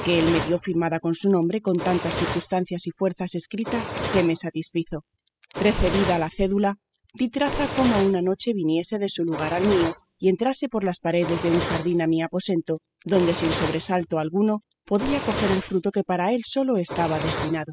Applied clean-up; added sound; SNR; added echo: classical method spectral subtraction.